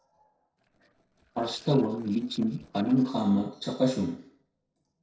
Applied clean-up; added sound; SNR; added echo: neural separator model SepFormer DNS4.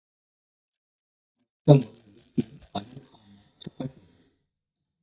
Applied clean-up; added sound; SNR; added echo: neural mask model DeepFilterNet 3.